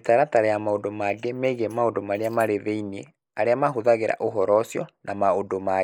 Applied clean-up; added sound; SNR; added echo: neural mask model Resemble Enhance denoiser.